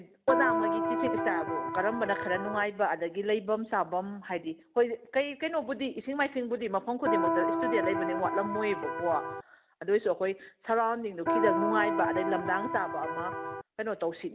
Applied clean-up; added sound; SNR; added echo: none; Electric guitar; -1 dB; none.